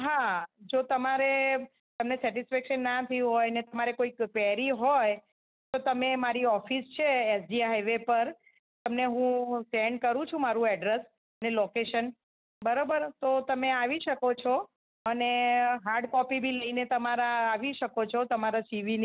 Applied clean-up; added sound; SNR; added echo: none; none; none; none.